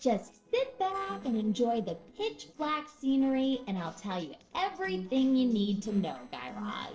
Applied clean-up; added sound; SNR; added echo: neural separator model SepFormer DNS4.